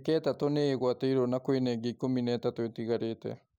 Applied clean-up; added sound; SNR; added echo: none; none; none; none.